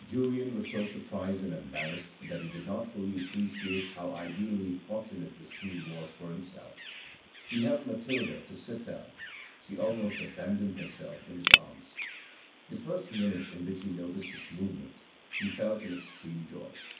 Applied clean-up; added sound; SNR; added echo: none; Bird vocalization, bird call, bird song; 1 dB; reverberation time 0.6 s.